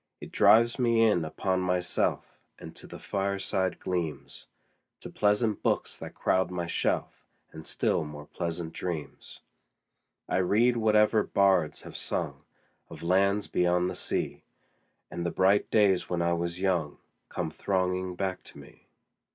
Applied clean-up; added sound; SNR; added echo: none; none; none; none.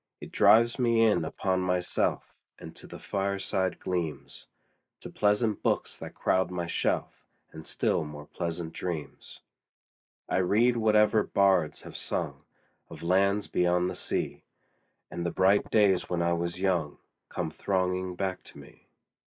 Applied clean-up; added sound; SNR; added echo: neural mask model Resemble Enhance denoiser.